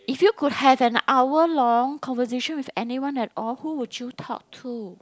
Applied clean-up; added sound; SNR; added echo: none; none; none; none.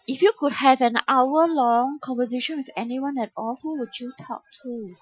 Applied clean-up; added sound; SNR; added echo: classical method Wiener filter.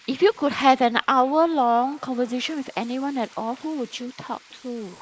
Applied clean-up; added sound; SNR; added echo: neural mask model Resemble Enhance denoiser.